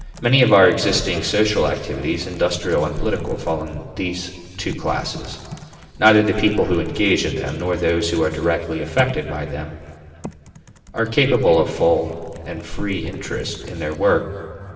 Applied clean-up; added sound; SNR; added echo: none; Typing; 19 dB; reverberation time 2.2 s.